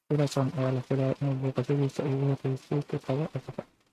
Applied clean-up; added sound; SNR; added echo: neural mask model RNNoise.